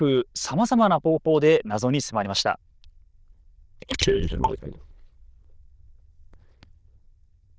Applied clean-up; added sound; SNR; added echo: neural diffusion model UNIVERSE++.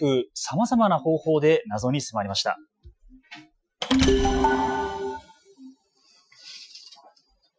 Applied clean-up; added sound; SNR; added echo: classical method Wiener filter.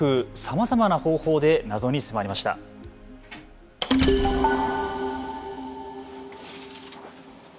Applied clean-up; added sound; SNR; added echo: none; none; none; none.